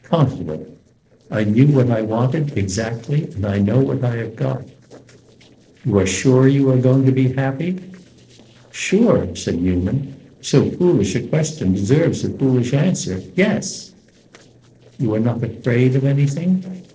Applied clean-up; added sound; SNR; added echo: neural separator model SepFormer DNS4.